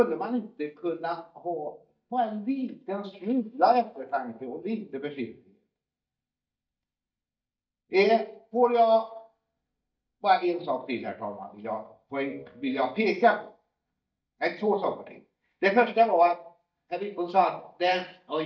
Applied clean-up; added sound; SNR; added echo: neural mask model DeepFilterNet 3.